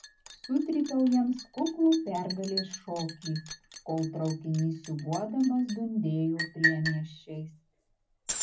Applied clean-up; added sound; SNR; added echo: none; Liquid; 8 dB; reverberation time 0.4 s.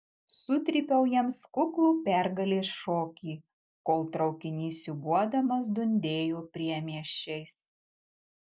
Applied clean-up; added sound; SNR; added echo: none; none; none; none.